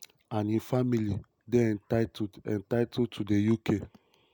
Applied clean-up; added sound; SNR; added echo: none; none; none; none.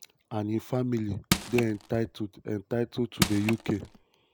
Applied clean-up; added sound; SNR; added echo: none; Crushing; 1 dB; none.